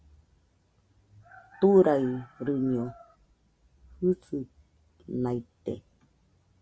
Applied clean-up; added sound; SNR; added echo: none; none; none; none.